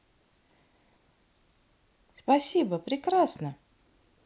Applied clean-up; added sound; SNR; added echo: none; none; none; none.